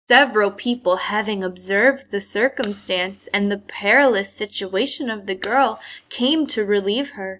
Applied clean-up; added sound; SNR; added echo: neural mask model DeepFilterNet 3.